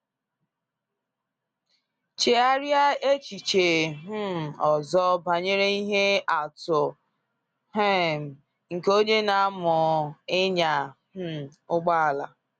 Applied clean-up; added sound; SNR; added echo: none; none; none; none.